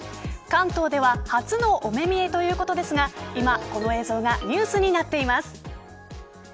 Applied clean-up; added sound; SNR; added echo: none; Ringtone; 14 dB; none.